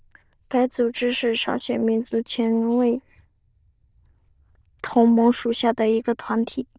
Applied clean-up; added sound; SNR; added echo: neural diffusion model UNIVERSE++.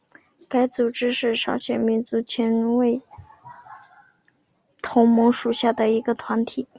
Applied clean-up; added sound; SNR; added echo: none; none; none; none.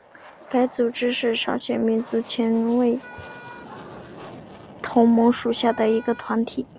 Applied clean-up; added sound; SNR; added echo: none; Aircraft + Wind instrument, woodwind instrument; 20 dB; none.